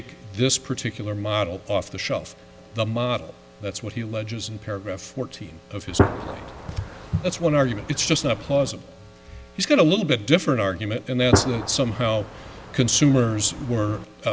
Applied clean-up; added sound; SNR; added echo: none; Gunshot, gunfire; 4 dB; none.